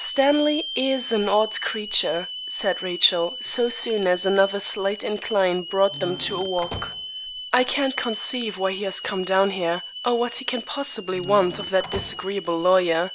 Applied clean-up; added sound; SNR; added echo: none; Squeak / Slam / Wood + Hiss / Alarm; 11 dB; none.